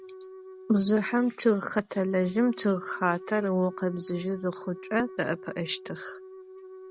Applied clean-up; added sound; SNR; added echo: none; Wind instrument, woodwind instrument; 16 dB; none.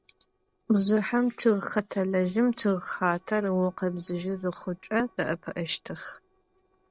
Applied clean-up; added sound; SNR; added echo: neural separator model SepFormer DNS4.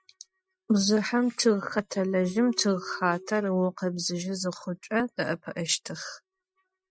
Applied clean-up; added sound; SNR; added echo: classical method Wiener filter.